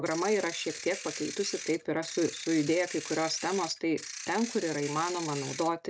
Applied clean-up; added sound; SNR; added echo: none; Ratchet, pawl / Percussion; 11 dB; none.